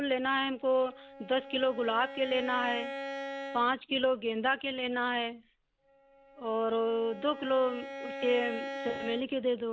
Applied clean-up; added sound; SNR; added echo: none; Bowed string instrument; 12 dB; none.